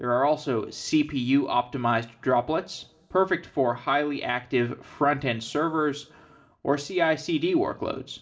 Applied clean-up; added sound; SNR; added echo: none; none; none; reverberation time 0.4 s.